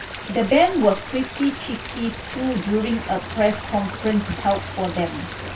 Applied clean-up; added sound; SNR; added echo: none; Stream; 10 dB; reverberation time 0.2 s.